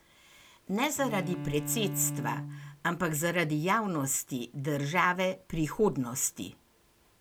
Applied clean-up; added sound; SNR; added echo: none; Bowed string instrument; 9 dB; none.